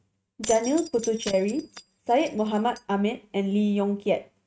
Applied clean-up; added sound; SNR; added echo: neural mask model RNNoise.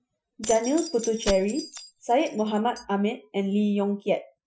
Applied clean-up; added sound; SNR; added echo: classical method Wiener filter.